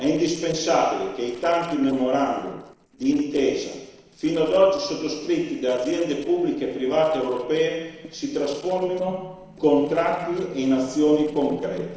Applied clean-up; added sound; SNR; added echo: neural separator model SepFormer DNS4.